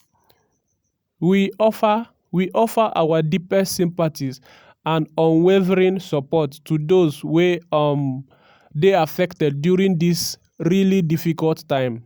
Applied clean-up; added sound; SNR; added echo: none; none; none; none.